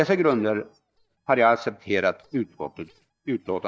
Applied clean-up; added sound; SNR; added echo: neural mask model DeepFilterNet 3.